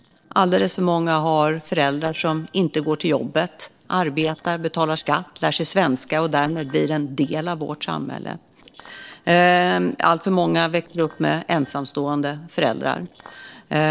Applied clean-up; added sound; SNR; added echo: neural separator model SepFormer DNS4.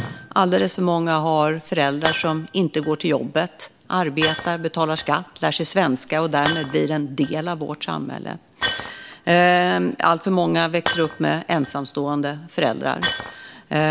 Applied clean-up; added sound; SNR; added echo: none; Shatter; 12 dB; none.